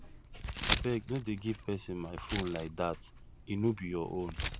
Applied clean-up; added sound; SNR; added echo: none; Keys jangling; -2 dB; none.